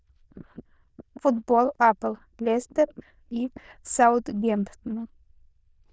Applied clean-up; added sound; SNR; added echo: neural diffusion model UNIVERSE++.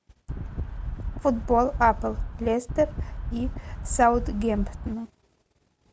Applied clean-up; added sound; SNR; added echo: none; Wind; 5 dB; none.